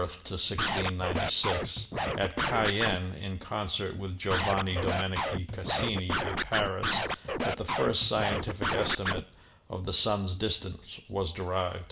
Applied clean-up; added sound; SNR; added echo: none; Scratching (performance technique); 0 dB; reverberation time 0.6 s.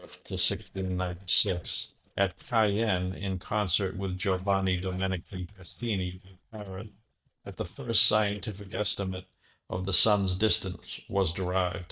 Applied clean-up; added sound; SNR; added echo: neural mask model DeepFilterNet 3.